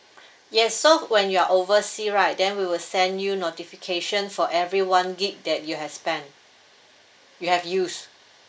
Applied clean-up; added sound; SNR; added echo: neural mask model Resemble Enhance denoiser.